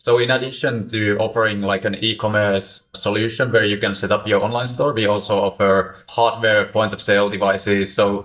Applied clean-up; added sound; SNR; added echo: neural mask model DeepFilterNet 3.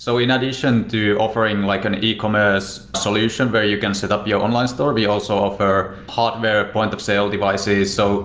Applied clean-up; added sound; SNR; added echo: none; none; none; none.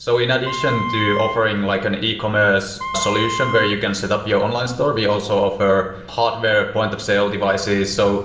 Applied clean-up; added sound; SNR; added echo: none; Wind instrument, woodwind instrument; 9 dB; reverberation time 1.0 s.